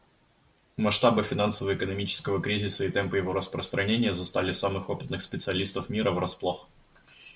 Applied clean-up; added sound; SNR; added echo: none; none; none; none.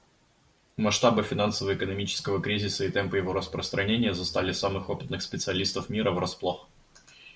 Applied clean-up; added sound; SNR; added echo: none; Bowed string instrument; 20 dB; none.